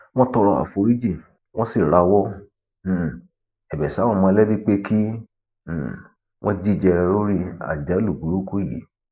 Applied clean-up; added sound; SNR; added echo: neural mask model Resemble Enhance denoiser.